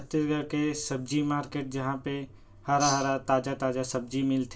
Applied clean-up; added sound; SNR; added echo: none; Tambourine; 4 dB; reverberation time 0.2 s.